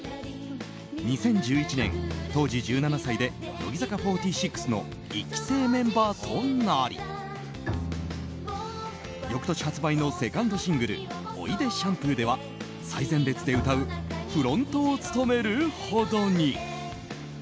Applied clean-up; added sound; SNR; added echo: none; Bowed string instrument; 13 dB; none.